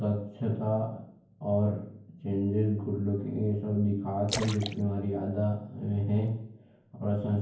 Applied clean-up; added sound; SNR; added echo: none; Splash, splatter; 11 dB; reverberation time 0.9 s.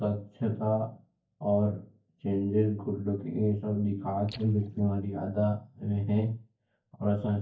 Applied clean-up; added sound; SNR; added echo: neural mask model DeepFilterNet 3.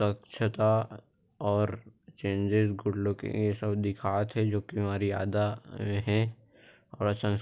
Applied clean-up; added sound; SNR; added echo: none; none; none; none.